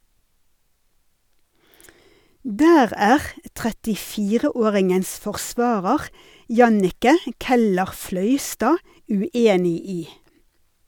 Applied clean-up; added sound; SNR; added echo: none; none; none; none.